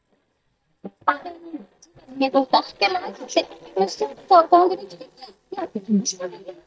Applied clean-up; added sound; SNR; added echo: neural mask model DeepFilterNet 3.